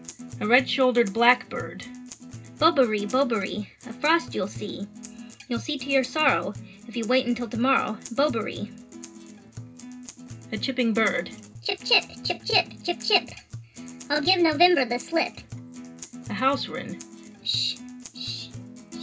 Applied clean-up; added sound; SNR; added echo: none; Acoustic guitar; 15 dB; reverberation time 0.2 s.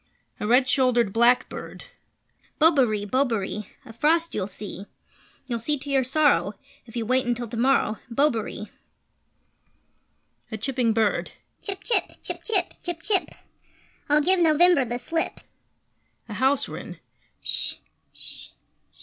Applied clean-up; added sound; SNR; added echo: none; none; none; none.